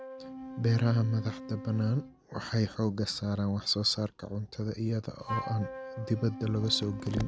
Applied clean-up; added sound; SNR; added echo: none; Wind instrument, woodwind instrument; 13 dB; none.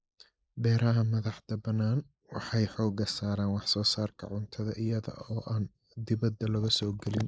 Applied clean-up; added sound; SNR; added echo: neural mask model Resemble Enhance denoiser.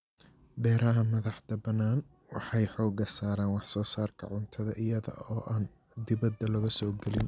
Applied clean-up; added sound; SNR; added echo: none; none; none; none.